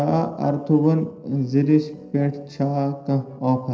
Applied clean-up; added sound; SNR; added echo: neural separator model SepFormer DNS4.